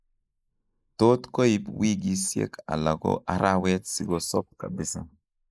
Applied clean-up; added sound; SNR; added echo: neural mask model Resemble Enhance denoiser.